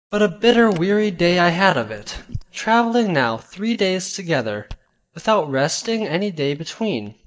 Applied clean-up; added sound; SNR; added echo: neural mask model DeepFilterNet 3.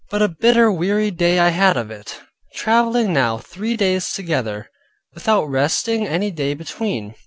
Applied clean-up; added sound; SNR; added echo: none; none; none; none.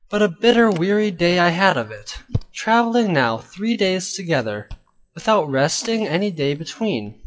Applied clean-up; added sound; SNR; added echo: classical method WPE with log-MMSE.